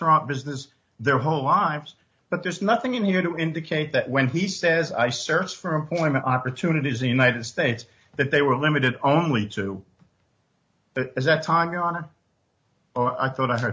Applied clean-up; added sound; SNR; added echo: none; none; none; none.